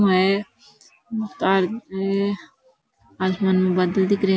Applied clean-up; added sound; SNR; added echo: none; none; none; none.